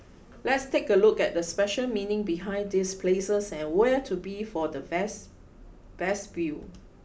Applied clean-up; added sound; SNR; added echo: none; none; none; none.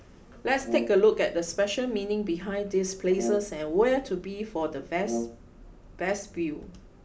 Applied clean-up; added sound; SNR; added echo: none; Brass instrument; 9 dB; none.